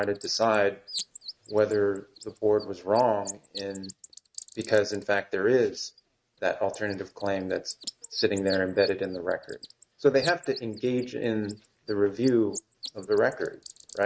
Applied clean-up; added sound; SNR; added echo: neural mask model RNNoise.